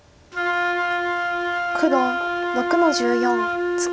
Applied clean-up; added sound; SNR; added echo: none; Wind instrument, woodwind instrument; -2 dB; none.